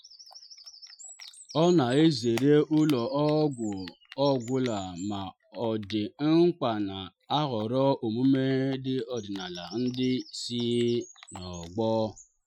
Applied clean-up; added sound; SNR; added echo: classical method Wiener filter.